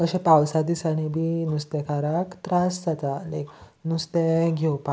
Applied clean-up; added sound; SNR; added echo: none; none; none; none.